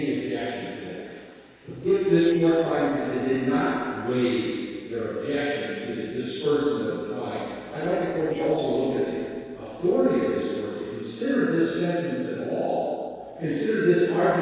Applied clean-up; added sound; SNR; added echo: neural separator model SepFormer DNS4.